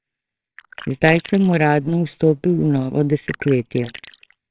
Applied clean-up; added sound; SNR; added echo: neural separator model SepFormer WHAMR!.